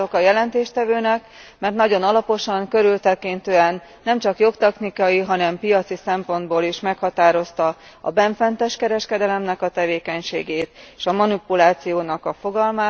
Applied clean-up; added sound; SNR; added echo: none; none; none; none.